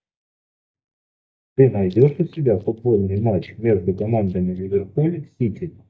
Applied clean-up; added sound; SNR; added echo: neural mask model DeepFilterNet 3.